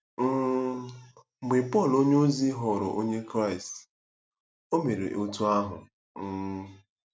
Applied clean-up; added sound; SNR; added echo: none; none; none; none.